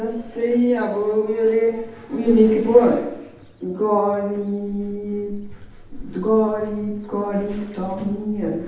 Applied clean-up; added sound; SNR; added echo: none; Ocean; 18 dB; reverberation time 0.9 s.